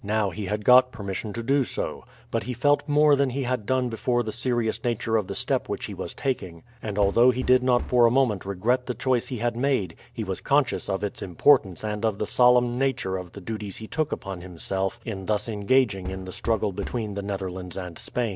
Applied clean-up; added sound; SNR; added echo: none; Knock; 12 dB; none.